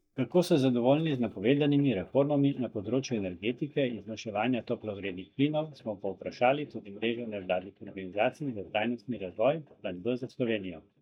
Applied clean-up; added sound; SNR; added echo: neural mask model DeepFilterNet 3.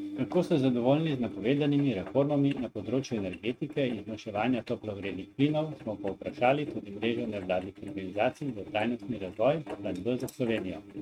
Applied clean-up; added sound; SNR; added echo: neural mask model RNNoise.